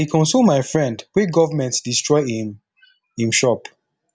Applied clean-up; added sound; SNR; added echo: none; none; none; none.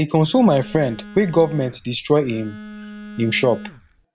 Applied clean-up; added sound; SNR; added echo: none; Telephone; 18 dB; none.